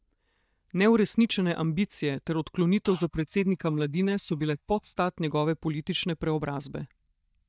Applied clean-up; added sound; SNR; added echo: neural mask model DeepFilterNet 3.